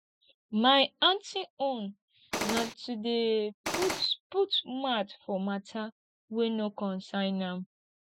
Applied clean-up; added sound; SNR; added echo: classical method Wiener filter.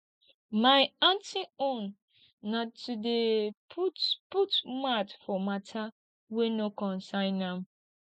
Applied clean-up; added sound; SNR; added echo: none; none; none; none.